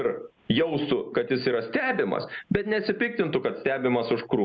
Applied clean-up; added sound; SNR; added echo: none; none; none; none.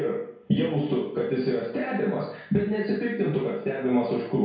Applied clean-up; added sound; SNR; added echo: none; none; none; reverberation time 0.6 s.